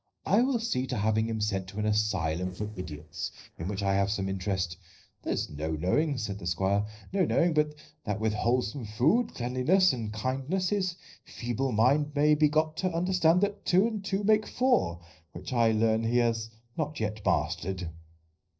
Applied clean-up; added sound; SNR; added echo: neural separator model SepFormer DNS4.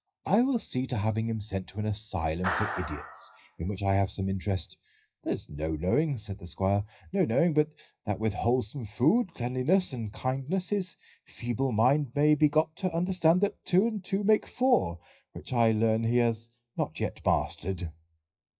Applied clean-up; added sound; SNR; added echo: classical method WPE with log-MMSE.